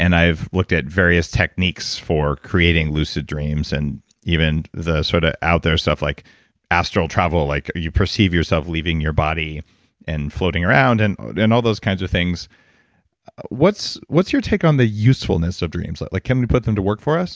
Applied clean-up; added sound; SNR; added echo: none; none; none; none.